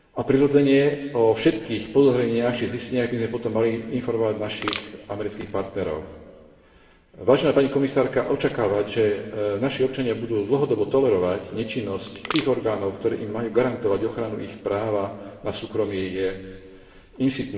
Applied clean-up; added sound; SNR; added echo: none; Crushing; 6 dB; reverberation time 1.9 s.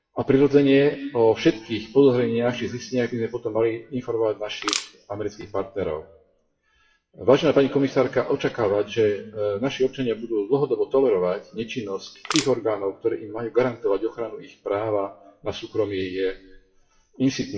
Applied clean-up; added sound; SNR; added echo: classical method WPE with log-MMSE.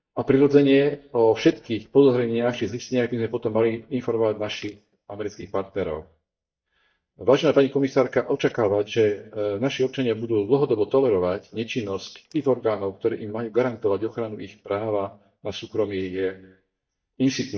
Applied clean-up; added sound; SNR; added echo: neural mask model DeepFilterNet 3.